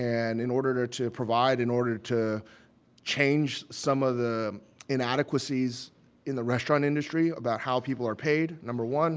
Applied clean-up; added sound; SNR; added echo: none; none; none; none.